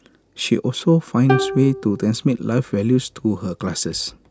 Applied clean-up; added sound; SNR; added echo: none; Plucked string instrument; 8 dB; none.